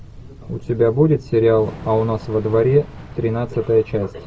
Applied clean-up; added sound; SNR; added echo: none; Thunder / Rain; 20 dB; none.